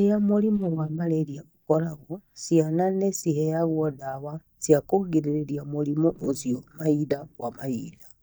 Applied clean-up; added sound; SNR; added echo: neural mask model DeepFilterNet 3.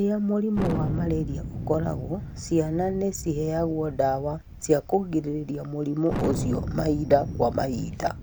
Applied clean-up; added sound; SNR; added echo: none; Thunder; 7 dB; none.